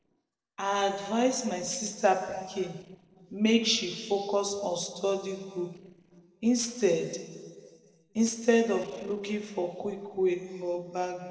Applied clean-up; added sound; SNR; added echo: neural separator model SepFormer DNS4.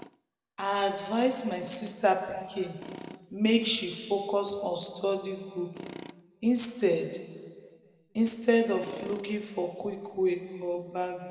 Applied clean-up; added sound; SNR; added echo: none; Tools; 19 dB; reverberation time 2.0 s.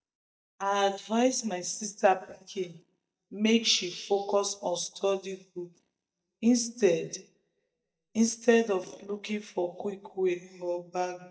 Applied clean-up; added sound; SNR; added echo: neural mask model DeepFilterNet 3.